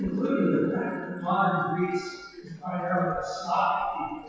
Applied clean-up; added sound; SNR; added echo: classical method WPE with log-MMSE.